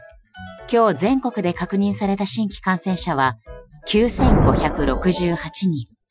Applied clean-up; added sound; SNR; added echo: classical method Wiener filter.